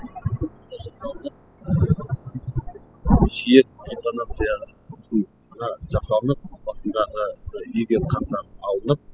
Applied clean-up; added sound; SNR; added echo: classical method spectral subtraction.